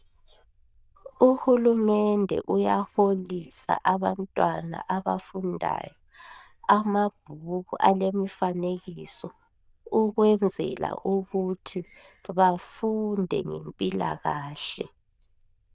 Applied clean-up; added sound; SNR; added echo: neural diffusion model UNIVERSE++.